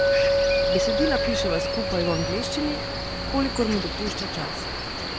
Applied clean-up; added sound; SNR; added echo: none; Cricket + Chink, clink; -4 dB; none.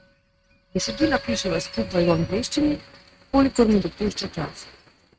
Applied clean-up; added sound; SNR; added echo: neural mask model RNNoise.